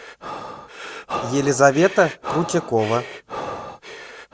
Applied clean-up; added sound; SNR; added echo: none; Breathing; 10 dB; none.